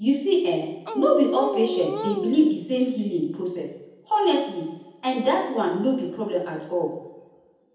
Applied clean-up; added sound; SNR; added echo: none; Dog; 4 dB; reverberation time 0.9 s.